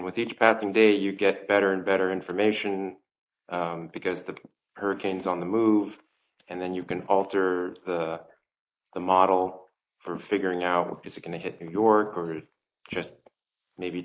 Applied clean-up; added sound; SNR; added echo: neural mask model Resemble Enhance denoiser.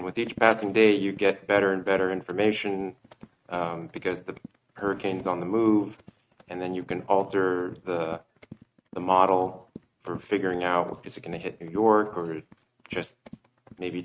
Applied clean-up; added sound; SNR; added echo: neural mask model RNNoise.